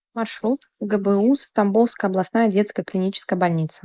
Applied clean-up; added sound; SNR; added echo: neural mask model Resemble Enhance denoiser.